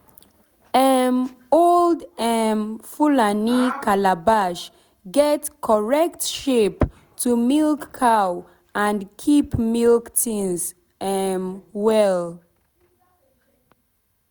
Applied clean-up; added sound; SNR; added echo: none; none; none; none.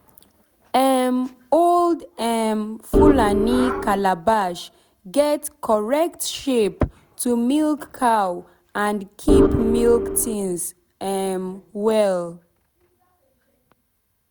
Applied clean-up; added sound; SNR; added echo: none; Organ; -3 dB; none.